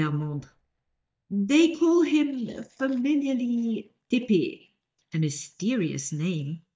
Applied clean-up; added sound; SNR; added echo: neural mask model DeepFilterNet 3.